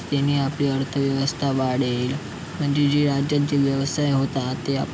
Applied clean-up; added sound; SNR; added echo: none; none; none; none.